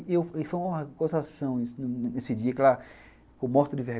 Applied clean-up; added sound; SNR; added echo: none; none; none; none.